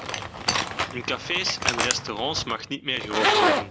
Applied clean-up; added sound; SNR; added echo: none; Zipper (clothing); -4 dB; none.